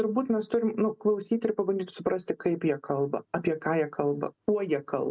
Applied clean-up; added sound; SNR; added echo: none; none; none; none.